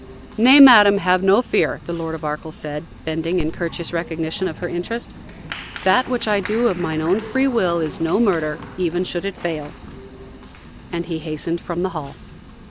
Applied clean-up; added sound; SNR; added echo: none; Applause; 15 dB; none.